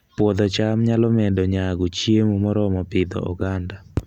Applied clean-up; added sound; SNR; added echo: none; none; none; none.